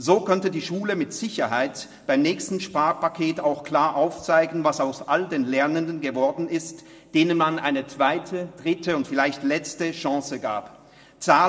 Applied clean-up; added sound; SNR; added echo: none; none; none; reverberation time 2.1 s.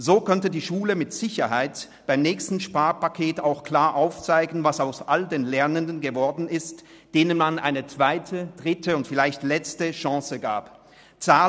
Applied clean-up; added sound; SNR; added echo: none; none; none; none.